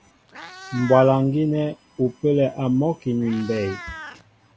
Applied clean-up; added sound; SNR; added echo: none; Meow; 19 dB; none.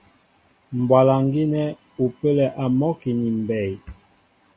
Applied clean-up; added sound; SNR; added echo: none; none; none; none.